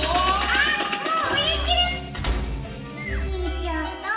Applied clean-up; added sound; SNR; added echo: none; Strum; 12 dB; reverberation time 0.9 s.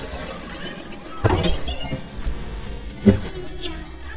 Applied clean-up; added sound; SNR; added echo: neural mask model DeepFilterNet 3.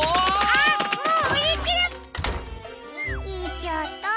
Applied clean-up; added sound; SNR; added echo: none; none; none; none.